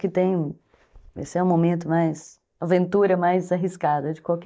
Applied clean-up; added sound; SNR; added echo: neural mask model DeepFilterNet 3.